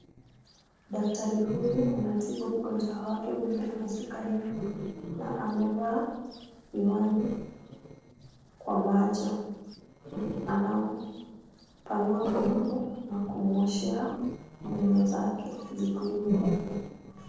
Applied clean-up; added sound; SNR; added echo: neural separator model SepFormer DNS4.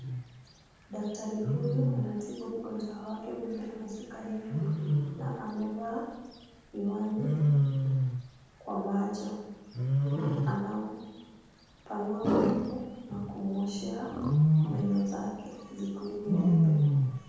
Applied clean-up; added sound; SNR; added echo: none; Wild animals; -5 dB; reverberation time 1.3 s.